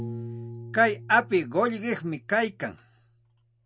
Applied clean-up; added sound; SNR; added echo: none; Piano; 14 dB; none.